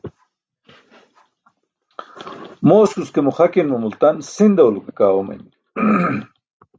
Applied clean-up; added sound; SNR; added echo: none; none; none; none.